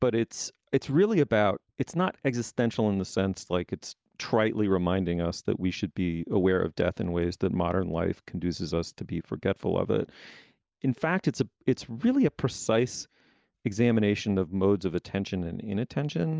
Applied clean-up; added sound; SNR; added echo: none; none; none; none.